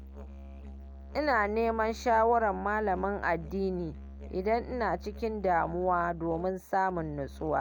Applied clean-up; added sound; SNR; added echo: none; Musical instrument; 14 dB; none.